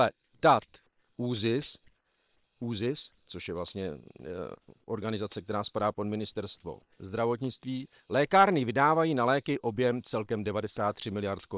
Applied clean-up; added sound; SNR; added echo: neural separator model SepFormer WHAM!.